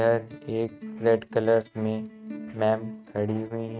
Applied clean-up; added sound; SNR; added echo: neural mask model RNNoise.